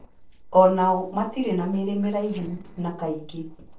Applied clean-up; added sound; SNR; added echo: neural separator model SepFormer DNS4.